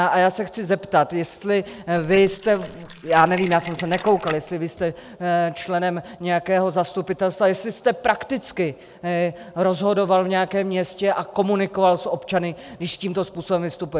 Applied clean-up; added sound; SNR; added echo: neural mask model Resemble Enhance denoiser.